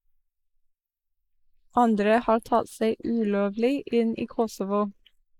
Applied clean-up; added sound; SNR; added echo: neural mask model Resemble Enhance denoiser.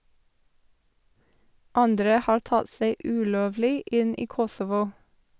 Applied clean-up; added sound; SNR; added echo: none; none; none; none.